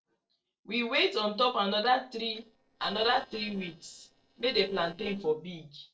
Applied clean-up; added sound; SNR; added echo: neural separator model SepFormer DNS4.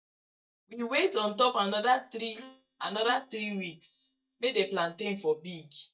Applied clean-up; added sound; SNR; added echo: neural mask model DeepFilterNet 3.